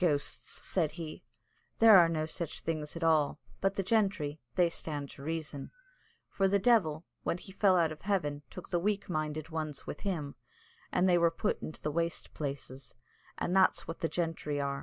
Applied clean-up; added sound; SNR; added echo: none; none; none; none.